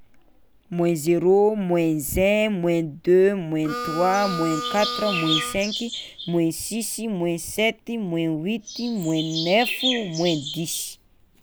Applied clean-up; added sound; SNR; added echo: none; Harmonica + Chirp, tweet; 6 dB; none.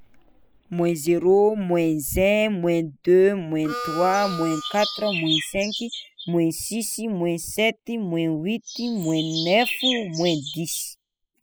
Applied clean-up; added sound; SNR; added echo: classical method spectral subtraction.